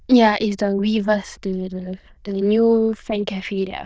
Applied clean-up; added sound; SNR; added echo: neural diffusion model UNIVERSE++.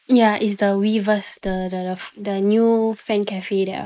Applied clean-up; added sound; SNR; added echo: neural mask model Resemble Enhance denoiser.